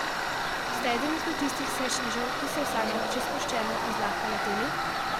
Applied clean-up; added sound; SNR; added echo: none; Tools; -4 dB; none.